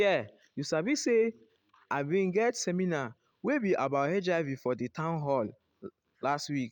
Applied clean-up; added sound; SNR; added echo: none; none; none; none.